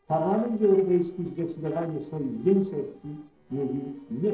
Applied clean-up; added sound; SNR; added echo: neural separator model SepFormer DNS4.